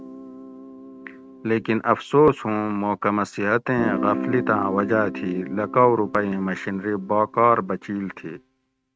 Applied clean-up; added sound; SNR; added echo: neural mask model RNNoise.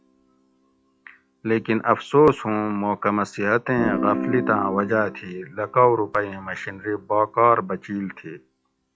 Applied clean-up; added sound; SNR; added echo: classical method log-MMSE.